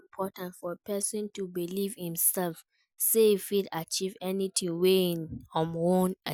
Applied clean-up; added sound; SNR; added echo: none; none; none; none.